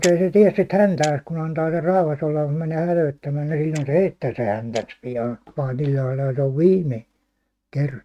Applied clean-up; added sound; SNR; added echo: neural mask model RNNoise.